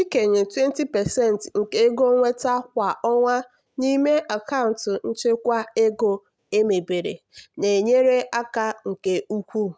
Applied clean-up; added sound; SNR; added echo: none; none; none; none.